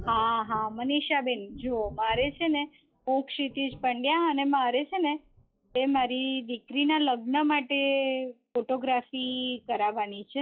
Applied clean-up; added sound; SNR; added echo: classical method log-MMSE.